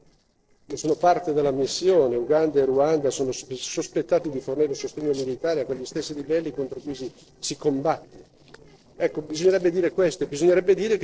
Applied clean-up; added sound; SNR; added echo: neural separator model SepFormer DNS4.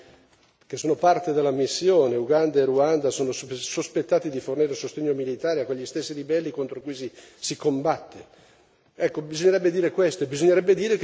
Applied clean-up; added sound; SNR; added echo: none; none; none; none.